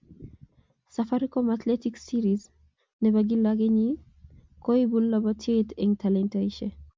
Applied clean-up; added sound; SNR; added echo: none; none; none; none.